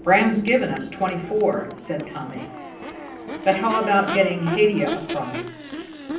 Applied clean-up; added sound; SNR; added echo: none; Crowd / Race car, auto racing / Accelerating, revving, vroom; 10 dB; reverberation time 0.6 s.